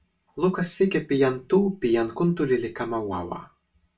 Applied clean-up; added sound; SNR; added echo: none; none; none; reverberation time 0.2 s.